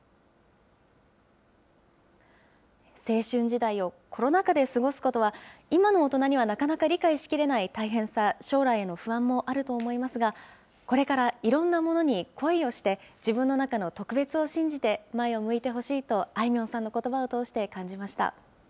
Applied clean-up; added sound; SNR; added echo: none; none; none; none.